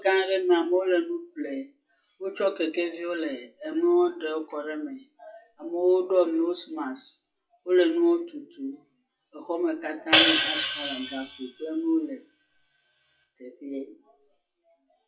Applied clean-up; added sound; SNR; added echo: classical method WPE with log-MMSE.